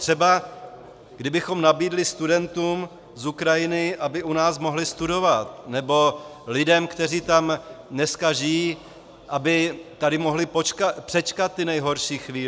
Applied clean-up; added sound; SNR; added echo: none; none; none; none.